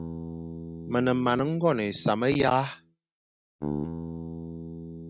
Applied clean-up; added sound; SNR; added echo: neural mask model RNNoise.